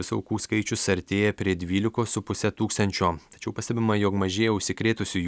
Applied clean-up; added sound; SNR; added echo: none; none; none; none.